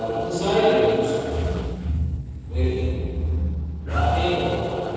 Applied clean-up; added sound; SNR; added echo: neural separator model SepFormer DNS4.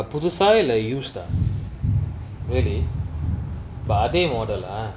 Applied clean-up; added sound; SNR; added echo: none; none; none; none.